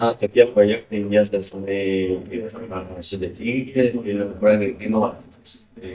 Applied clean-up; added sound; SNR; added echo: neural mask model DeepFilterNet 3.